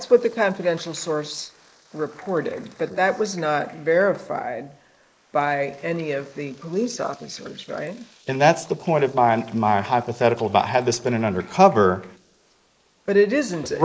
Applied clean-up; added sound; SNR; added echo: neural mask model Resemble Enhance denoiser.